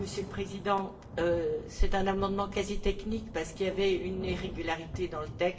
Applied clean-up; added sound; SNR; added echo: none; Thunder / Rain; 11 dB; reverberation time 0.6 s.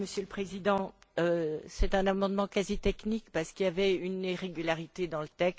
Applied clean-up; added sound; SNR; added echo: none; none; none; none.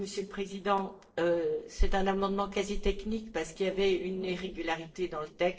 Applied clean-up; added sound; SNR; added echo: neural separator model SepFormer DNS4.